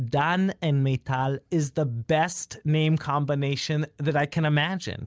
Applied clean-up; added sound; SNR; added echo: none; none; none; none.